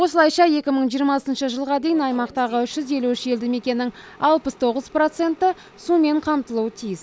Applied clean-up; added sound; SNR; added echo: none; none; none; none.